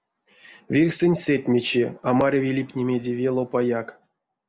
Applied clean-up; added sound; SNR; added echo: none; none; none; none.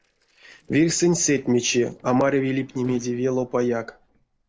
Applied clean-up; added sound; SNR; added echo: neural separator model SepFormer DNS4.